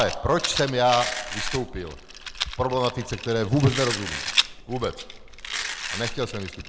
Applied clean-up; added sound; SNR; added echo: none; Rattle + Domestic sounds, home sounds; 5 dB; none.